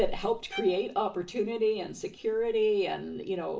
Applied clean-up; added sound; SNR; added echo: none; Bowed string instrument; 19 dB; reverberation time 0.4 s.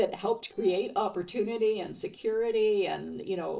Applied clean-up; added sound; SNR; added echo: neural separator model SepFormer DNS4.